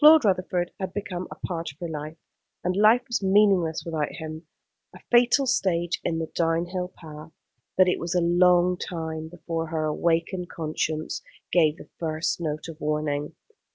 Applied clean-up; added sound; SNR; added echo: none; none; none; none.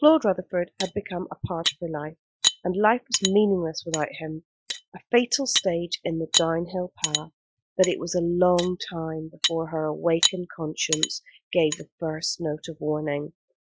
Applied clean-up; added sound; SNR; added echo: classical method Wiener filter.